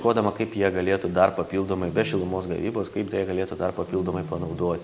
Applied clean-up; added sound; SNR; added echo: none; Wild animals; 17 dB; none.